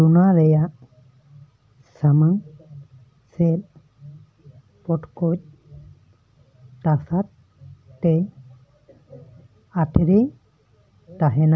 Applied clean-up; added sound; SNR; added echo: none; none; none; none.